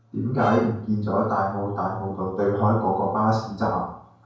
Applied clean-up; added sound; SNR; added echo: none; Bowed string instrument; 15 dB; reverberation time 0.5 s.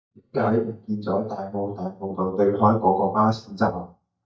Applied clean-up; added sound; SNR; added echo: neural mask model DeepFilterNet 3.